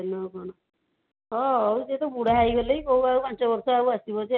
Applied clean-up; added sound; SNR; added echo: none; Bass drum; 17 dB; none.